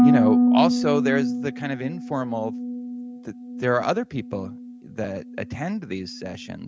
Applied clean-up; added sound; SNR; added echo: none; Harp; -2 dB; none.